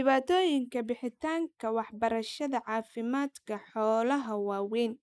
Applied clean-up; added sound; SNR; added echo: neural mask model Resemble Enhance denoiser.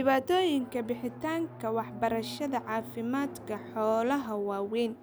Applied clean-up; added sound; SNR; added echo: none; Drum; 15 dB; none.